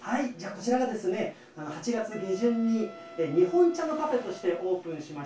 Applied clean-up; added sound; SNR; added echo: none; Wind instrument, woodwind instrument; 18 dB; reverberation time 0.2 s.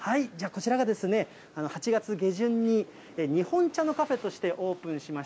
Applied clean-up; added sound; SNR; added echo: none; none; none; none.